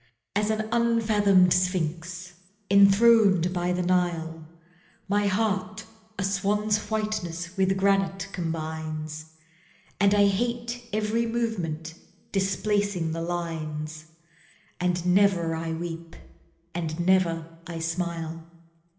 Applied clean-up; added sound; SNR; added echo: none; none; none; reverberation time 0.8 s.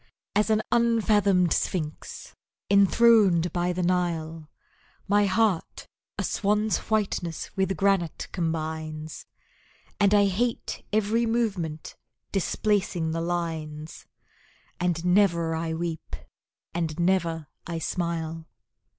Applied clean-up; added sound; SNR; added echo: none; none; none; none.